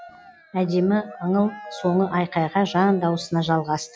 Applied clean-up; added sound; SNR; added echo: classical method log-MMSE.